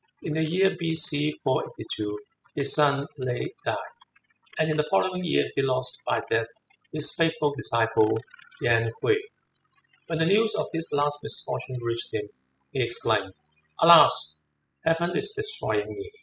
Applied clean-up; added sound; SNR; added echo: classical method spectral subtraction.